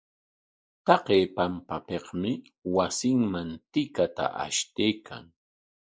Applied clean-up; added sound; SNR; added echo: neural mask model Resemble Enhance denoiser.